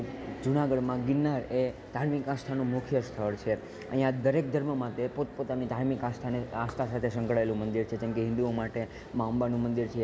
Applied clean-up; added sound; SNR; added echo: none; none; none; none.